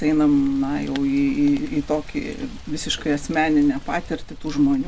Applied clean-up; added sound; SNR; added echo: none; Rain; 13 dB; none.